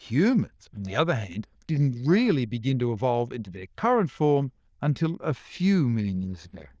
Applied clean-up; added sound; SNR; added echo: neural diffusion model UNIVERSE++.